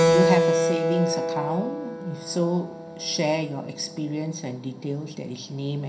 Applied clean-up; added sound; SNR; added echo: none; Keyboard (musical); -1 dB; reverberation time 0.3 s.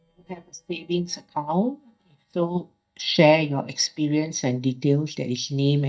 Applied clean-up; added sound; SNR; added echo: neural mask model DeepFilterNet 3.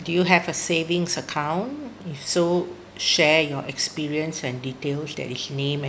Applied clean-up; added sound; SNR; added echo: none; none; none; none.